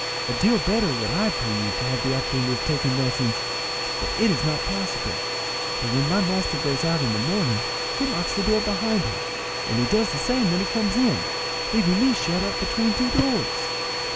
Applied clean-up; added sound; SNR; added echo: none; Domestic sounds, home sounds; 2 dB; none.